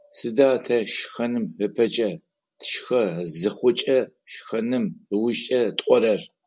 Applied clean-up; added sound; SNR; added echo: none; none; none; none.